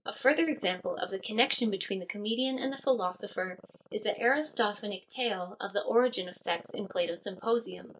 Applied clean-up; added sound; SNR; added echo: neural mask model DeepFilterNet 3.